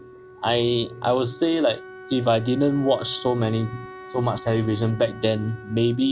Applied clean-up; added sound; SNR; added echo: none; Wind instrument, woodwind instrument; 18 dB; none.